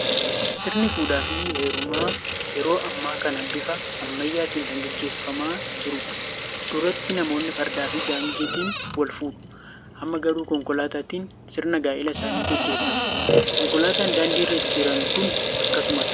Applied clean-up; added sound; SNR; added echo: none; Sink (filling or washing) / Water tap, faucet; 0 dB; none.